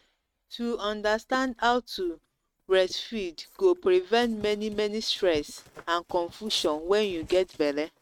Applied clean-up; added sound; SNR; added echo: neural mask model RNNoise.